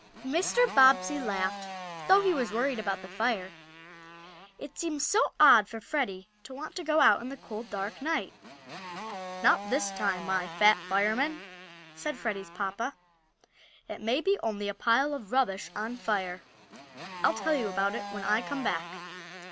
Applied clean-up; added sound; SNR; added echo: none; Motorcycle; 13 dB; none.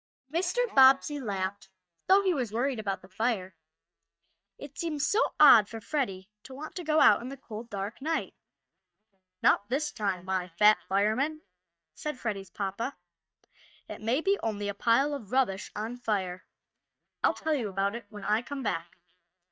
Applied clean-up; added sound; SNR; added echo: neural mask model DeepFilterNet 3.